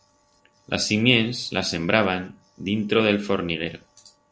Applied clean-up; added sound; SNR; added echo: none; none; none; none.